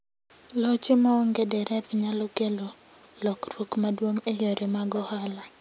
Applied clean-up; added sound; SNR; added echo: none; none; none; none.